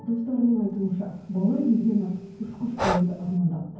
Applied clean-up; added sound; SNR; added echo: none; Breathing; 10 dB; reverberation time 0.9 s.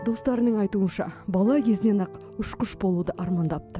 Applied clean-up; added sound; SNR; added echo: none; none; none; none.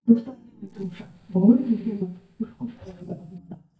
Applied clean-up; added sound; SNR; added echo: neural mask model DeepFilterNet 3.